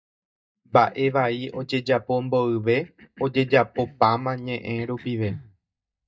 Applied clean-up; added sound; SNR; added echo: neural mask model DeepFilterNet 3.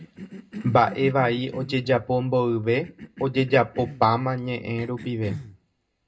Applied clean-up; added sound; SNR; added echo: none; Cough; 16 dB; reverberation time 0.2 s.